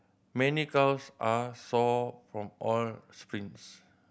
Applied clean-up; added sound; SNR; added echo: none; none; none; none.